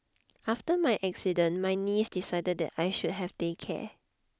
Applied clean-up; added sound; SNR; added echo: none; none; none; none.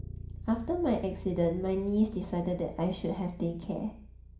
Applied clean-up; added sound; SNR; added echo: none; Bass guitar; 13 dB; reverberation time 0.5 s.